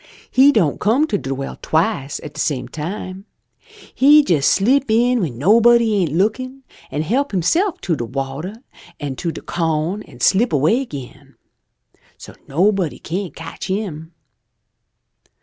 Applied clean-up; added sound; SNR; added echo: none; none; none; none.